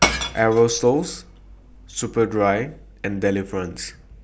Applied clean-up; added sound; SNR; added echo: none; Shatter / Crushing; 6 dB; none.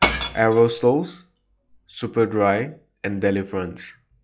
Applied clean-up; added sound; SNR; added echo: classical method log-MMSE.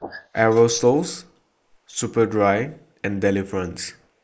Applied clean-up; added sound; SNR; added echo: neural mask model Resemble Enhance denoiser.